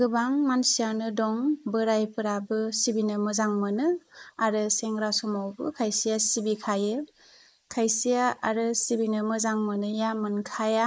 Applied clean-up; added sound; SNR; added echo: neural mask model Resemble Enhance denoiser.